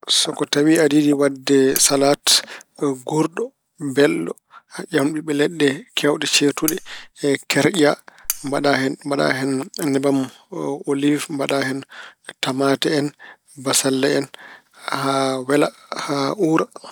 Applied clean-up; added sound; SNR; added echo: none; Cutlery, silverware; 10 dB; none.